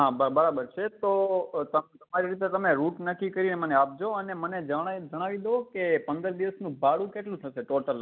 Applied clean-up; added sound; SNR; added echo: none; none; none; none.